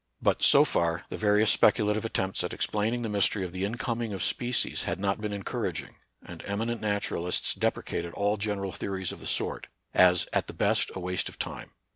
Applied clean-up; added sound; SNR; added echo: none; none; none; none.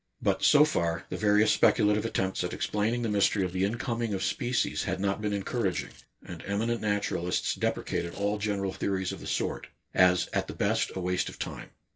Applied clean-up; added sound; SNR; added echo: neural separator model SepFormer DNS4.